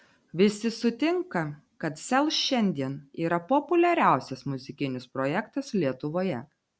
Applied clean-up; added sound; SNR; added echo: none; none; none; none.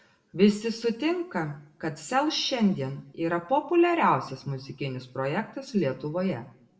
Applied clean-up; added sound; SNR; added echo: none; none; none; reverberation time 0.5 s.